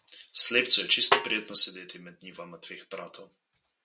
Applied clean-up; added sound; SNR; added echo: none; Snare drum; 9 dB; none.